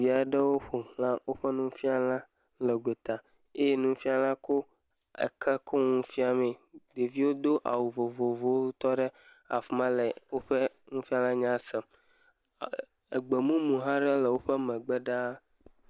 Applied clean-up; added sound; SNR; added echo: none; none; none; none.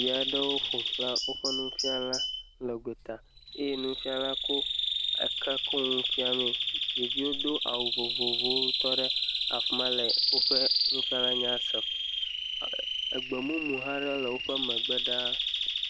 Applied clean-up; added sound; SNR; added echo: none; Bird vocalization, bird call, bird song; -5 dB; none.